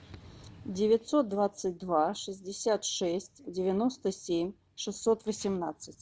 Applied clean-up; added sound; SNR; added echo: none; none; none; none.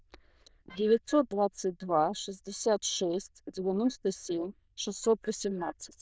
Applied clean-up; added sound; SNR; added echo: neural diffusion model UNIVERSE++.